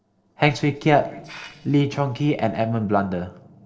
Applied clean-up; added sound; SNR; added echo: neural separator model SepFormer DNS4.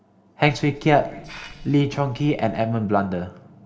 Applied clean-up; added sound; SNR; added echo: none; Hiss; 20 dB; reverberation time 2.1 s.